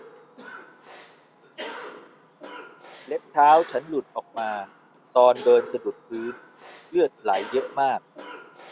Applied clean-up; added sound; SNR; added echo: none; Cough; 17 dB; none.